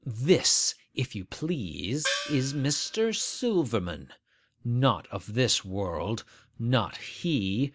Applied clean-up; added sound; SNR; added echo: none; Gong; 8 dB; none.